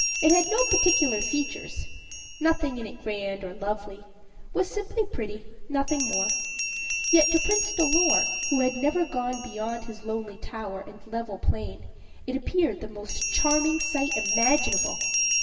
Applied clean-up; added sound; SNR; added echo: none; Bell; 3 dB; reverberation time 1.3 s.